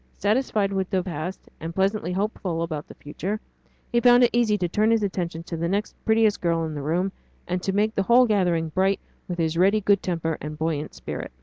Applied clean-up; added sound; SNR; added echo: none; none; none; none.